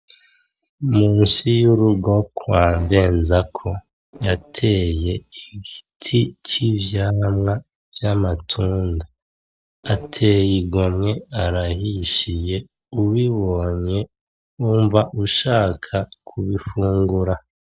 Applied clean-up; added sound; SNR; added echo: neural separator model SepFormer DNS4.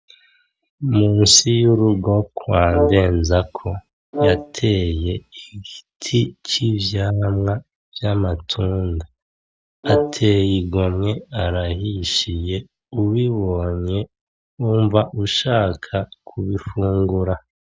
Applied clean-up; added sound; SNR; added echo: none; Brass instrument; 4 dB; none.